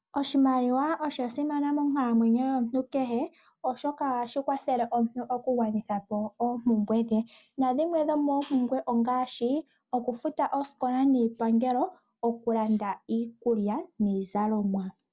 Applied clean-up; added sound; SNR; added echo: none; none; none; none.